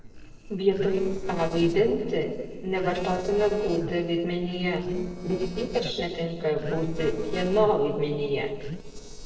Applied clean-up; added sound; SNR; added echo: neural separator model SepFormer DNS4.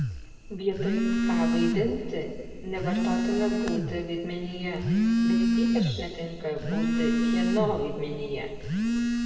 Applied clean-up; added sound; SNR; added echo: none; Telephone; -4 dB; reverberation time 1.9 s.